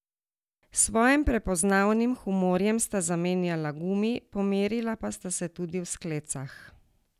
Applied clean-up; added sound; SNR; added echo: none; none; none; none.